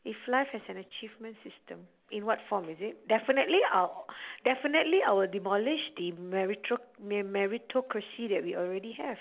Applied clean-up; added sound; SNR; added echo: none; none; none; none.